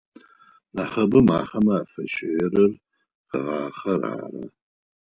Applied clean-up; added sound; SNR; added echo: none; none; none; none.